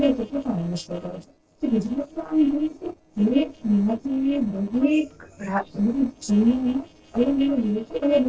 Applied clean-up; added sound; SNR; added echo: neural separator model SepFormer DNS4.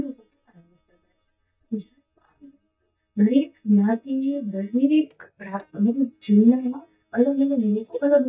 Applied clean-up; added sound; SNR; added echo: neural mask model DeepFilterNet 3.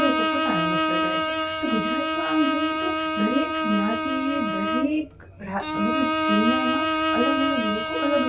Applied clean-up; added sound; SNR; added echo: none; Bowed string instrument; -2 dB; reverberation time 0.2 s.